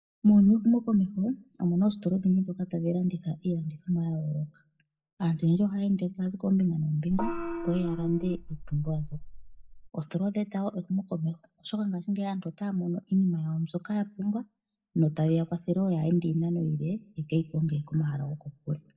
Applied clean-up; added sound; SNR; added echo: neural mask model DeepFilterNet 3.